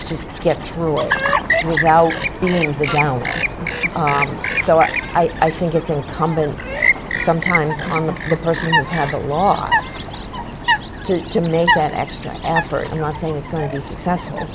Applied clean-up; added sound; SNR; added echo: none; Chirp, tweet; 3 dB; none.